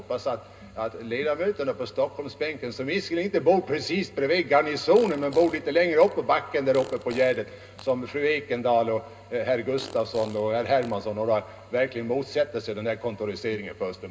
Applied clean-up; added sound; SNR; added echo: none; Fart; 19 dB; reverberation time 0.2 s.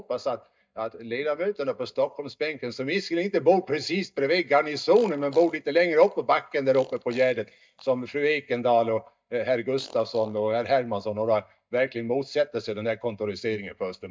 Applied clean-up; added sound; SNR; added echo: neural mask model DeepFilterNet 3.